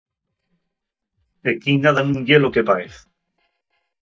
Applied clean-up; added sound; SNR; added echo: neural mask model DeepFilterNet 3.